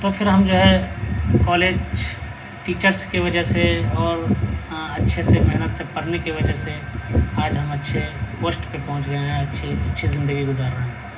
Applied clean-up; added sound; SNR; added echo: none; none; none; reverberation time 0.4 s.